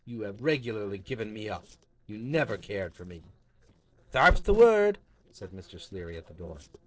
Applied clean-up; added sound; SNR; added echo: neural separator model SepFormer DNS4.